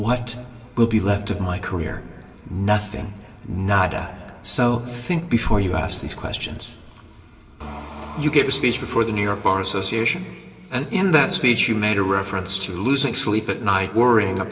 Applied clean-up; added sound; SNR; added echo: none; none; none; reverberation time 1.8 s.